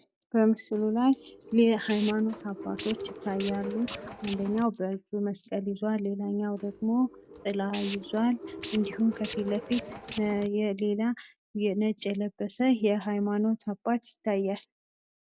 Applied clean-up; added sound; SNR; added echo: none; Tools; 10 dB; none.